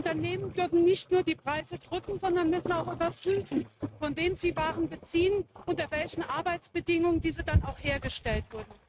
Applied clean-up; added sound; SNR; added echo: neural mask model RNNoise.